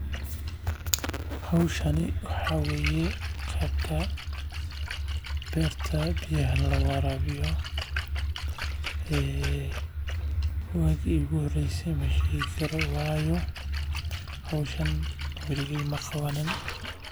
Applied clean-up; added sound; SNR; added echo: none; Splash, splatter; 12 dB; none.